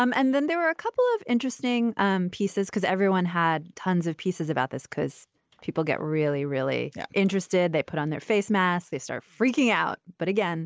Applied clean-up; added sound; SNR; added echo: none; none; none; none.